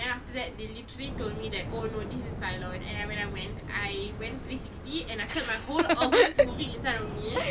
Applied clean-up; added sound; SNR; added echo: none; Fire; 9 dB; none.